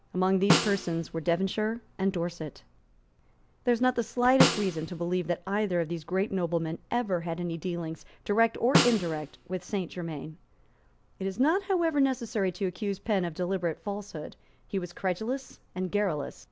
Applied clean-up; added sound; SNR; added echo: none; Snare drum; 3 dB; none.